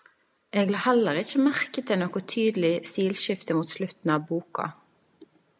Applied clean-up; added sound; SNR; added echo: none; none; none; none.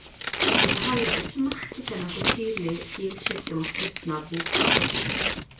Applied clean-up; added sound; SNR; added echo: none; Tearing; -5 dB; reverberation time 0.2 s.